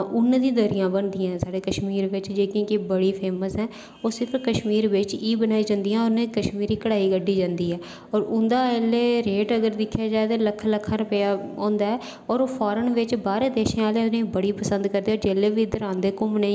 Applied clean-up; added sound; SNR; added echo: none; none; none; none.